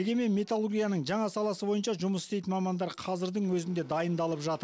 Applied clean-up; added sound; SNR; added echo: none; none; none; none.